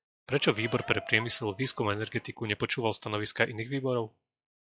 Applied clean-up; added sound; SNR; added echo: classical method log-MMSE.